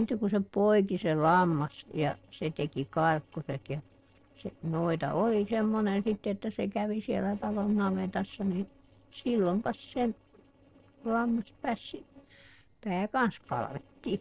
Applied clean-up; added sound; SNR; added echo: neural separator model SepFormer DNS4.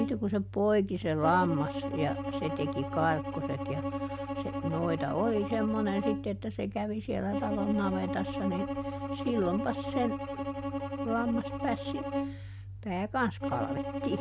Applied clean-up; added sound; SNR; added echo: none; Bowed string instrument; 4 dB; none.